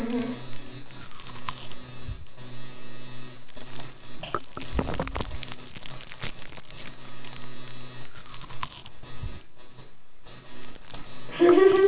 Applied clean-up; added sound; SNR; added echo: none; Chewing, mastication; 13 dB; reverberation time 0.4 s.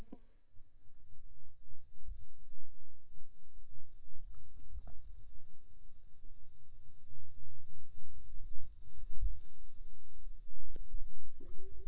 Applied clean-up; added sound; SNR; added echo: neural mask model DeepFilterNet 3.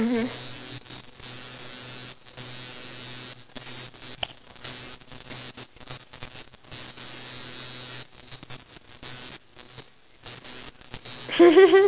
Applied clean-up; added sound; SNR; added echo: none; none; none; none.